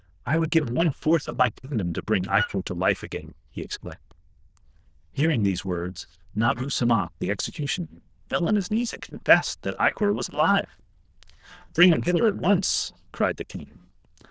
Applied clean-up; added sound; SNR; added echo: neural diffusion model UNIVERSE++.